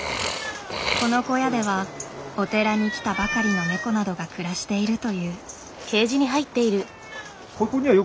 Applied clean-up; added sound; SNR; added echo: none; Burping, eructation; 12 dB; none.